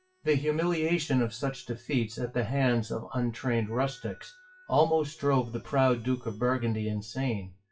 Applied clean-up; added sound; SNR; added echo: classical method WPE with log-MMSE.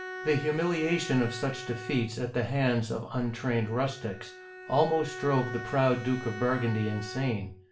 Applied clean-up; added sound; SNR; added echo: none; Bowed string instrument; 13 dB; reverberation time 0.3 s.